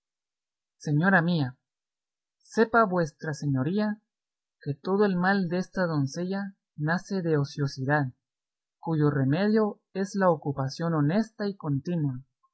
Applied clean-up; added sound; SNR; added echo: none; none; none; none.